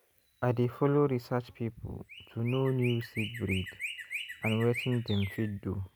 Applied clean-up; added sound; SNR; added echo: none; Chirp, tweet; 12 dB; none.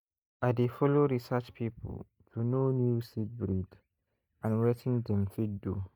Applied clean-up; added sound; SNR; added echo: neural mask model DeepFilterNet 3.